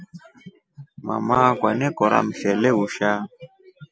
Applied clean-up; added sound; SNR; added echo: none; none; none; none.